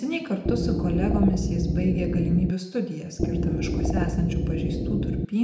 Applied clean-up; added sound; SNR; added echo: none; Wind instrument, woodwind instrument; -2 dB; reverberation time 0.8 s.